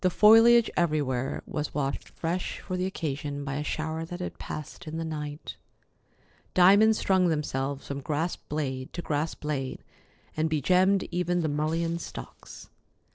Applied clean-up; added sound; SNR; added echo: neural separator model SepFormer DNS4.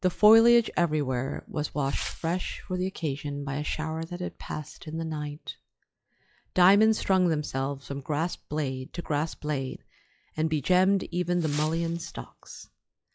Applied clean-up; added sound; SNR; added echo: classical method log-MMSE.